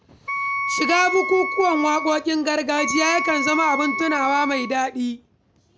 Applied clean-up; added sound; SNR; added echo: none; Wind instrument, woodwind instrument; 4 dB; none.